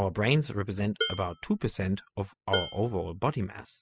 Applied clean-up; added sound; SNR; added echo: classical method spectral subtraction.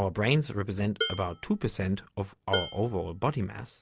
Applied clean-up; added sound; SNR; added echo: none; Dishes, pots, and pans; 7 dB; none.